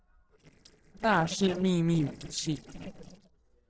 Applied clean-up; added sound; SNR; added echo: neural separator model SepFormer DNS4.